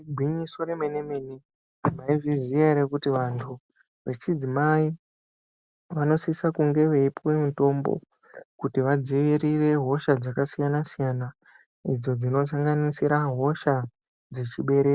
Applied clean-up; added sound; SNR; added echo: none; none; none; none.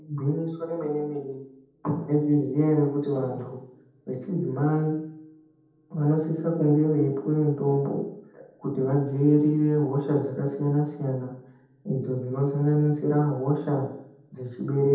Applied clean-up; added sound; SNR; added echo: none; none; none; reverberation time 0.8 s.